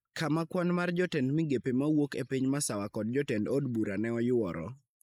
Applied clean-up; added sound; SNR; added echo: neural mask model Resemble Enhance denoiser.